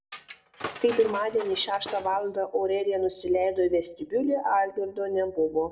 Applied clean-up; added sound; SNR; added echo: none; Tools; 13 dB; reverberation time 0.4 s.